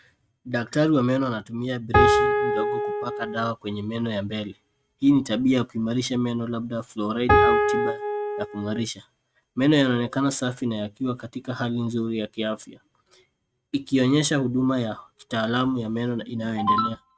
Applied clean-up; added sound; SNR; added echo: neural mask model RNNoise.